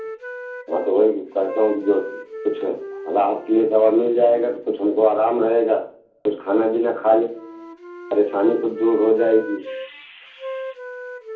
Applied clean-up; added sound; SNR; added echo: none; Wind instrument, woodwind instrument; 15 dB; reverberation time 0.4 s.